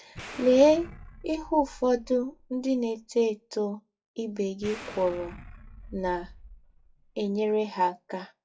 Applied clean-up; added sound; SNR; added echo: classical method WPE with log-MMSE.